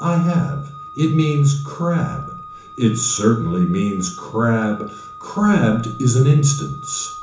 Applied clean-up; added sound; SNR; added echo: none; Organ; 16 dB; reverberation time 0.7 s.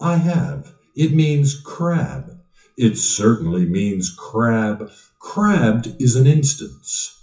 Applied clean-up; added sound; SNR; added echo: classical method WPE with log-MMSE.